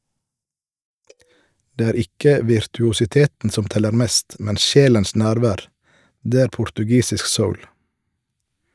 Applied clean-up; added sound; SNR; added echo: neural mask model DeepFilterNet 3.